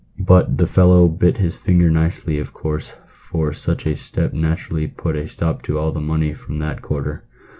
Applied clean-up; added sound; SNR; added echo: none; none; none; none.